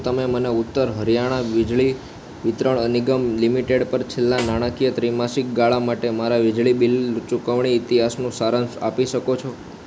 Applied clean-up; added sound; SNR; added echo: none; Snare drum; 15 dB; none.